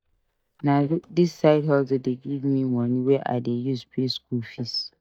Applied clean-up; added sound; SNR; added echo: neural mask model DeepFilterNet 3.